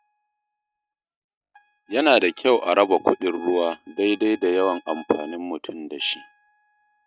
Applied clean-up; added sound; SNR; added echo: neural mask model RNNoise.